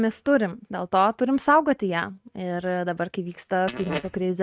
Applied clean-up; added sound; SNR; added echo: neural mask model RNNoise.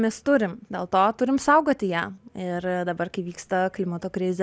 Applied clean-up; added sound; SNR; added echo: none; none; none; none.